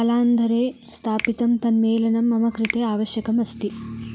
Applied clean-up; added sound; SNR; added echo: none; Finger snapping; 15 dB; none.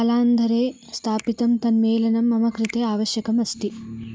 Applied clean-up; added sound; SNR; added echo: neural mask model RNNoise.